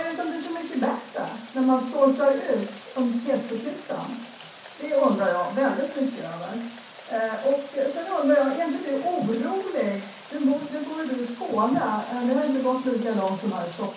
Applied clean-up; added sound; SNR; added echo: none; Rain; 19 dB; reverberation time 0.6 s.